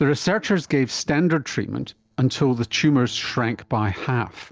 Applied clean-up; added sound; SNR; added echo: neural separator model SepFormer DNS4.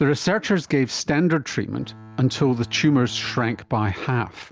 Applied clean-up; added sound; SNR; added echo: none; Bowed string instrument; 19 dB; none.